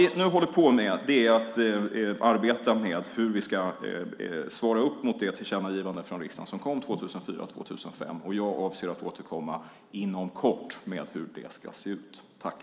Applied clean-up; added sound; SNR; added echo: none; none; none; none.